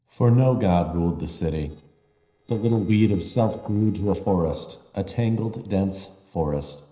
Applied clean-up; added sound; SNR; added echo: neural separator model SepFormer DNS4.